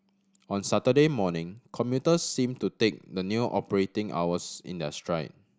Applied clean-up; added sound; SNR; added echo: none; none; none; none.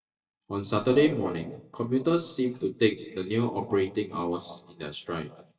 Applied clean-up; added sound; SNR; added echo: neural mask model DeepFilterNet 3.